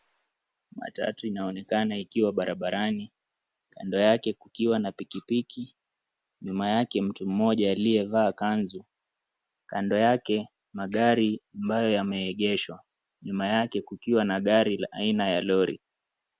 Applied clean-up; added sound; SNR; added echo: none; none; none; none.